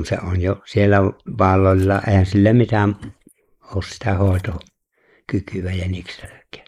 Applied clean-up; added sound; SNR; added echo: neural mask model Resemble Enhance denoiser.